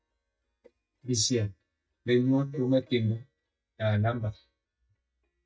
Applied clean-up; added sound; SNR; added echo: neural mask model DeepFilterNet 3.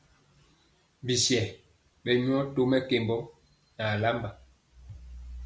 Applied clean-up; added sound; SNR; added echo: none; none; none; none.